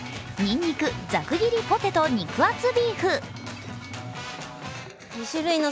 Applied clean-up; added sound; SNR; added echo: none; none; none; none.